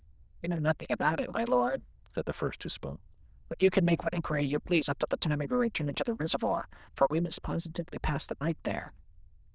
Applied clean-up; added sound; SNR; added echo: neural diffusion model UNIVERSE++.